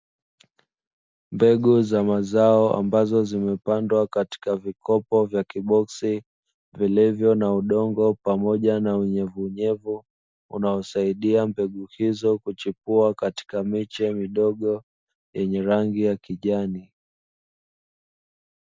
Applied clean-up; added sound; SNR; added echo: none; none; none; none.